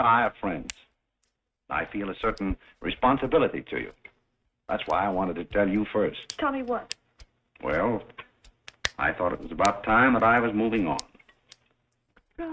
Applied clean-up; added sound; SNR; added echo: neural mask model RNNoise.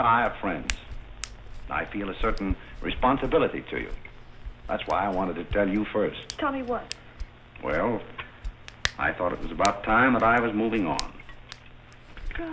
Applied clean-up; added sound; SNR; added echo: none; Hands; 9 dB; none.